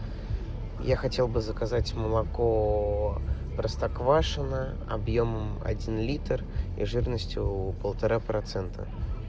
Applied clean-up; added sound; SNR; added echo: none; none; none; none.